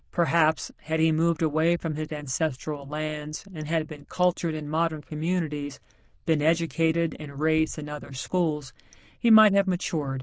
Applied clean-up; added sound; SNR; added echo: neural diffusion model UNIVERSE++.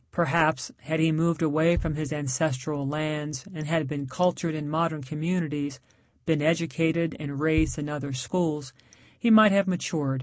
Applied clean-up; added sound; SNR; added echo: none; Bass drum; 13 dB; none.